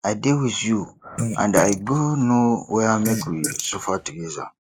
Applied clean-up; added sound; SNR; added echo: neural mask model Resemble Enhance denoiser.